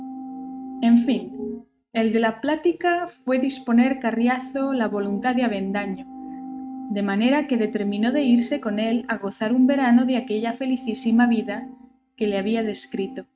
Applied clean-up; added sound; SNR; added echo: neural mask model RNNoise.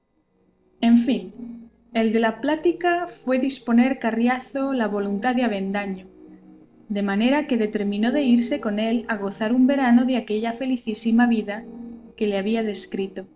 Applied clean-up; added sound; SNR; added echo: neural separator model SepFormer DNS4.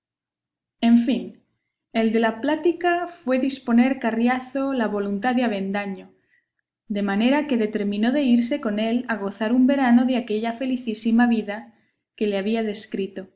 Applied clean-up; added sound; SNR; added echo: none; none; none; none.